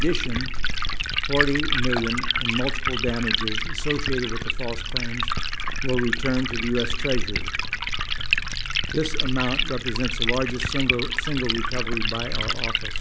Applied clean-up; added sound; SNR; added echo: none; Liquid; -5 dB; none.